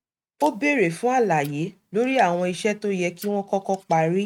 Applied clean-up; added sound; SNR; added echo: neural mask model RNNoise.